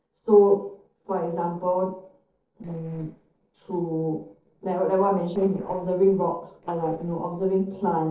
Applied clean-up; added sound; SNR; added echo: neural separator model SepFormer DNS4.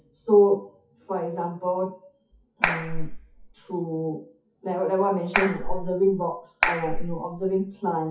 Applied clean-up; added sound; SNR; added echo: classical method WPE with log-MMSE.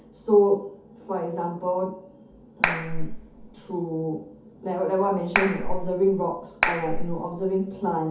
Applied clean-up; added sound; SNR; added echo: none; Clapping; 0 dB; reverberation time 0.5 s.